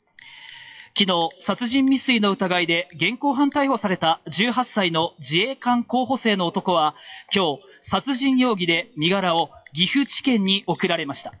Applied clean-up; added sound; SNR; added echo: classical method WPE with log-MMSE.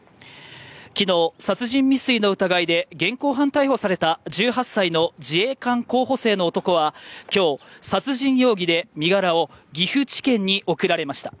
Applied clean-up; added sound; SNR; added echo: none; none; none; none.